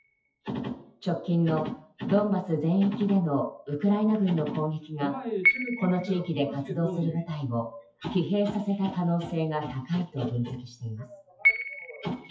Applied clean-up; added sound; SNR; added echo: classical method WPE with log-MMSE.